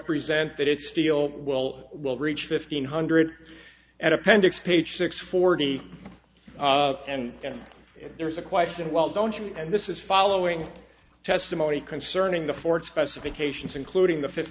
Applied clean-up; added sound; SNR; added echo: none; none; none; none.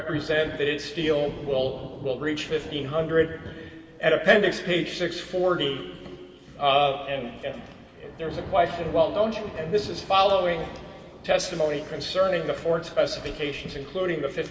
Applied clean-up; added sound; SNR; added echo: none; Thunder / Rain; 17 dB; reverberation time 2.3 s.